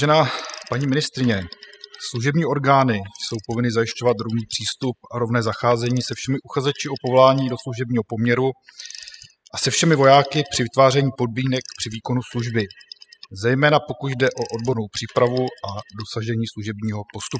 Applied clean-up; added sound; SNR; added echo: classical method spectral subtraction.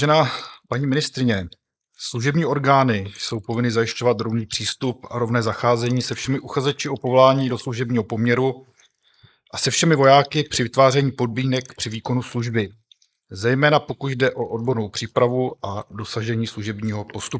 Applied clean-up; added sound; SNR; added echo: neural mask model Resemble Enhance denoiser.